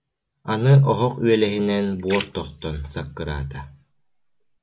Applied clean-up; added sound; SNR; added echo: none; Splash, splatter; 19 dB; none.